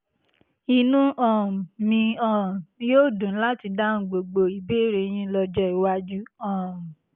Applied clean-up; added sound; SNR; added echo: none; none; none; none.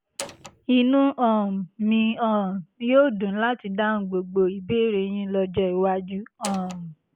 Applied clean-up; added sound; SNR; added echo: none; Door; 14 dB; none.